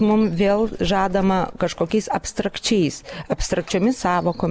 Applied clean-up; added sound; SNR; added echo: none; Dog; 17 dB; none.